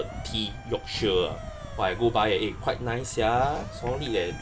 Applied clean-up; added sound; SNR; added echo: none; Motor vehicle (road) / Siren; 17 dB; none.